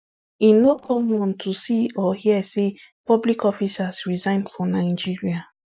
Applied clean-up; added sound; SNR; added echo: neural mask model DeepFilterNet 3.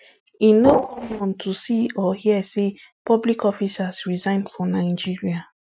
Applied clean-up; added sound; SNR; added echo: neural mask model RNNoise.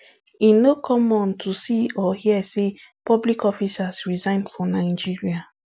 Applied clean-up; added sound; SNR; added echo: none; none; none; none.